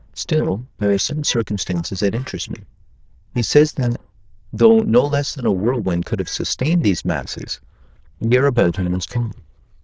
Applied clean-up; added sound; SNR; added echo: neural diffusion model UNIVERSE++.